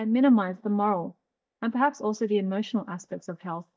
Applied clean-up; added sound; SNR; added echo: neural mask model DeepFilterNet 3.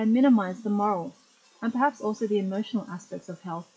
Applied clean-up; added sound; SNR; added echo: classical method WPE with log-MMSE.